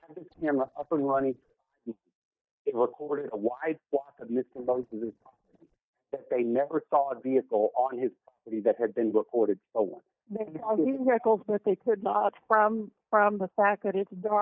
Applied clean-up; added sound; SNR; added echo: neural mask model DeepFilterNet 3.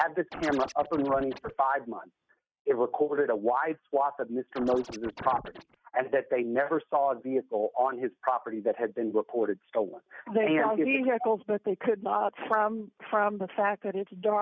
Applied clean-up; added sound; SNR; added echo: neural mask model RNNoise.